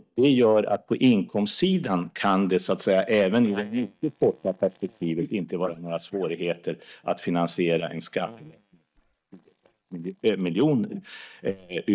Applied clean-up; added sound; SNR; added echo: neural mask model DeepFilterNet 3.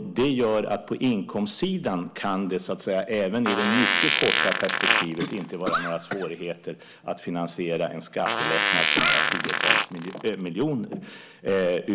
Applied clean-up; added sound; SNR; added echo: none; Fart; -1 dB; none.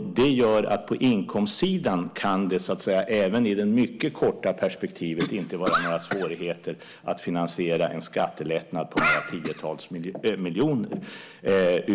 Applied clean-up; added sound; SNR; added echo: none; none; none; none.